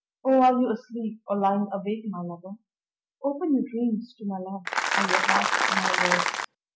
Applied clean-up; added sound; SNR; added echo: none; Applause; -3 dB; none.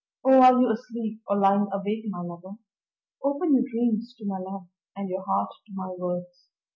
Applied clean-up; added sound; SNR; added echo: none; none; none; none.